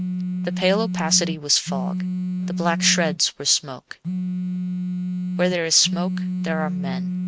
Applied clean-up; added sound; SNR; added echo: neural mask model RNNoise.